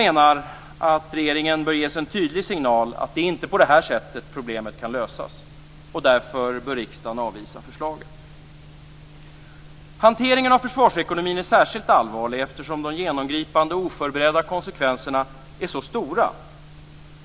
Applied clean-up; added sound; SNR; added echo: none; none; none; none.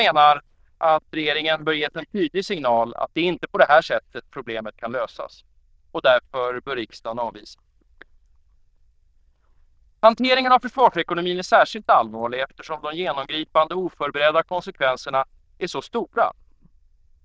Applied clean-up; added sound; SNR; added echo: neural diffusion model UNIVERSE++.